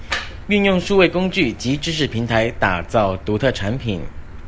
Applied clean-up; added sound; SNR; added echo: none; Motor vehicle (road); 12 dB; none.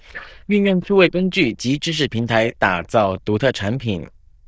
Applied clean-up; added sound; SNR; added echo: neural diffusion model UNIVERSE++.